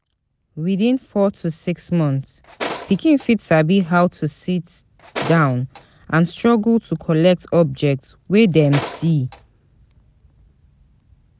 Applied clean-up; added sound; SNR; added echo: none; Tools; 13 dB; none.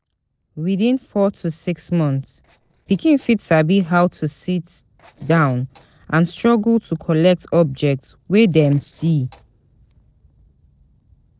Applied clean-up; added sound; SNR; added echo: neural separator model SepFormer DNS4.